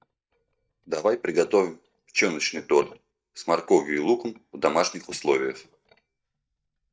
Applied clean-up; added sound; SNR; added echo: neural mask model DeepFilterNet 3.